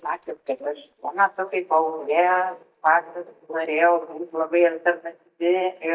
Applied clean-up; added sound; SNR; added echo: neural mask model DeepFilterNet 3.